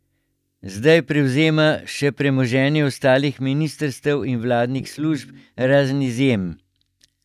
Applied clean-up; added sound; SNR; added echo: neural mask model DeepFilterNet 3.